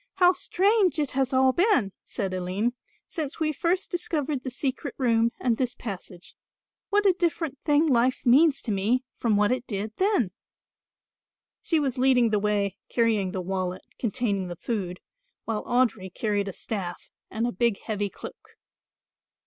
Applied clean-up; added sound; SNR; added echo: none; none; none; none.